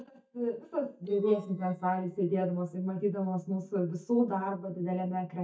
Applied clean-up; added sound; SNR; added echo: neural mask model DeepFilterNet 3.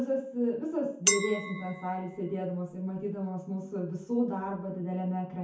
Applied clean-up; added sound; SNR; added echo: none; Chink, clink; 3 dB; reverberation time 0.6 s.